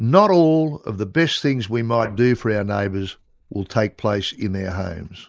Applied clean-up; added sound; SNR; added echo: neural mask model Resemble Enhance denoiser.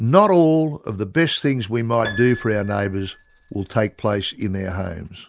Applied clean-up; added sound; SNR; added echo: none; Piano; 17 dB; none.